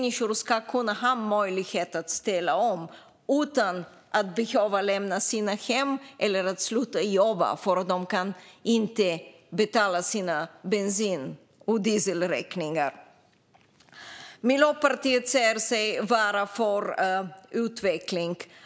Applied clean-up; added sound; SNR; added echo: none; none; none; none.